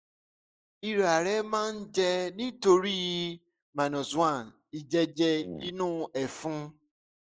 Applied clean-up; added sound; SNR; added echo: neural mask model Resemble Enhance denoiser.